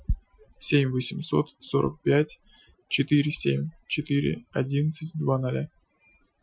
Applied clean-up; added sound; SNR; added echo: classical method Wiener filter.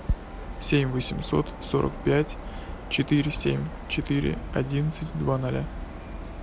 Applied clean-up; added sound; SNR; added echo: none; Traffic noise, roadway noise; 14 dB; none.